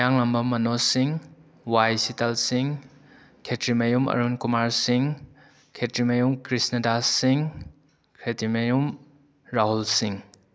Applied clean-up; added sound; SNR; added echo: none; none; none; none.